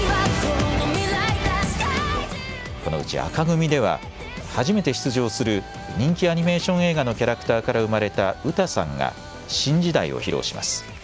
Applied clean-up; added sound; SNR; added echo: none; none; none; none.